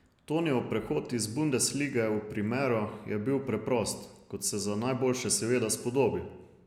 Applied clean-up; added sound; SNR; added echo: none; none; none; none.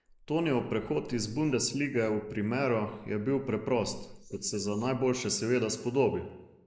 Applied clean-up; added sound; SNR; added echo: neural mask model Resemble Enhance denoiser.